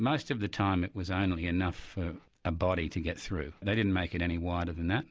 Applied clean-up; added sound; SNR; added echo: none; none; none; none.